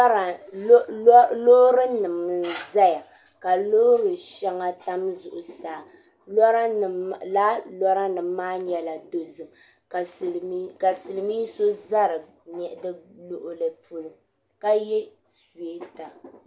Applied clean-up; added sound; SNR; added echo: none; none; none; none.